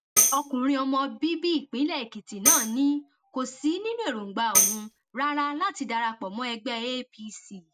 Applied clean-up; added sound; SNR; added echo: none; Tambourine; -1 dB; none.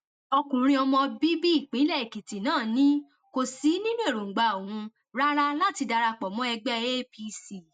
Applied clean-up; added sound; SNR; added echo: none; none; none; none.